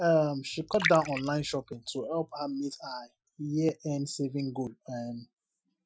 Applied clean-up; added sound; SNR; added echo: classical method Wiener filter.